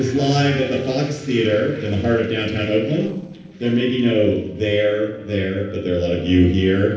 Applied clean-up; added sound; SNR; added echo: neural separator model SepFormer DNS4.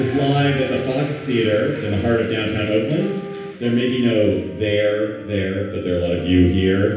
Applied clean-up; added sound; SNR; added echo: none; Wind instrument, woodwind instrument; 15 dB; reverberation time 0.9 s.